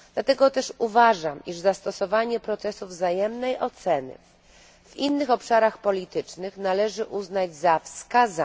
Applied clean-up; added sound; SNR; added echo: none; none; none; none.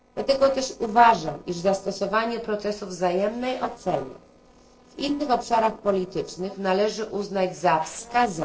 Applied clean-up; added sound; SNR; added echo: neural separator model SepFormer DNS4.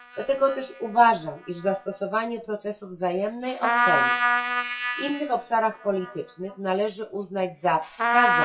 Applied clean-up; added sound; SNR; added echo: classical method WPE with log-MMSE.